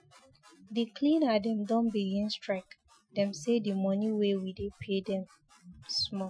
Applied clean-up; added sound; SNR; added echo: classical method Wiener filter.